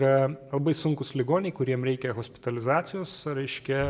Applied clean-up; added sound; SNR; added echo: none; none; none; reverberation time 1.3 s.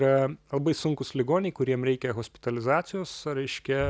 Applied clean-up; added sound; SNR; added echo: none; none; none; none.